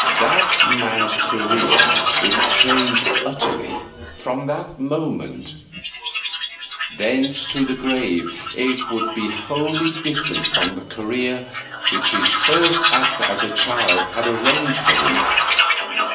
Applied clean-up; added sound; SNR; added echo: none; Tools; -3 dB; reverberation time 0.3 s.